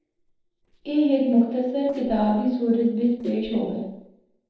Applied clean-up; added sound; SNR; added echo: neural separator model SepFormer DNS4.